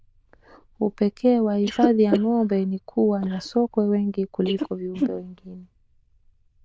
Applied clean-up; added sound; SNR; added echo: neural diffusion model UNIVERSE++.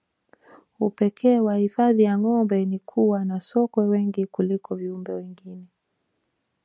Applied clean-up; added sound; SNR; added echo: none; none; none; none.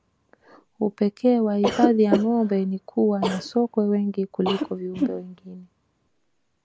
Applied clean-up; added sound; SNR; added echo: none; Cough; 7 dB; none.